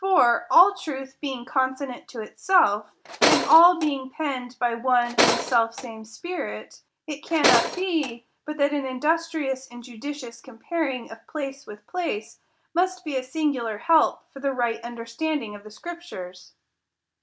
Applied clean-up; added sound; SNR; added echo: none; Tools; 2 dB; none.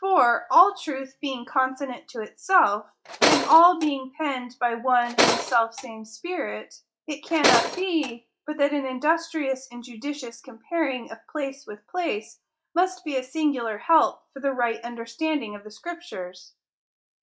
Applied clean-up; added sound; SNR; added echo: classical method log-MMSE.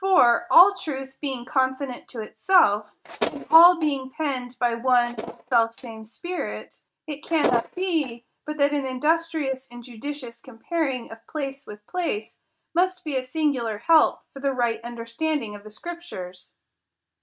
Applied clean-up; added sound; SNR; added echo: neural mask model RNNoise.